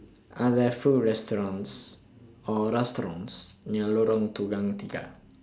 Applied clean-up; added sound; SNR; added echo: none; none; none; none.